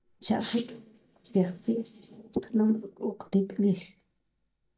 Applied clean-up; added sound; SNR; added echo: neural mask model DeepFilterNet 3.